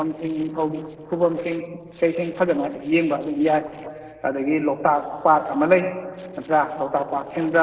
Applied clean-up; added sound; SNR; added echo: neural separator model SepFormer DNS4.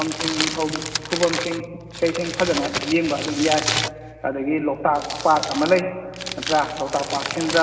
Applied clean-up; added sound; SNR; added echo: none; Crumpling, crinkling; 6 dB; reverberation time 2.8 s.